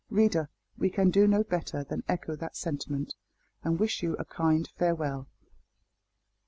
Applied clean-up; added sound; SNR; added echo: none; none; none; none.